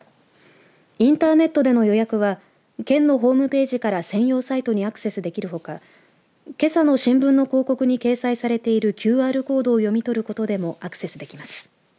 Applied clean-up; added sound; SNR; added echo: none; none; none; none.